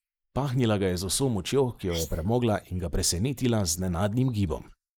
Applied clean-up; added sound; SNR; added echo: neural mask model Resemble Enhance denoiser.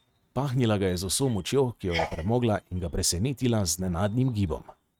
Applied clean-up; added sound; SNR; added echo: neural mask model RNNoise.